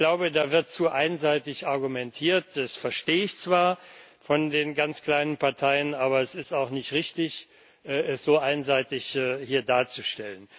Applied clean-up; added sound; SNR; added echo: none; none; none; none.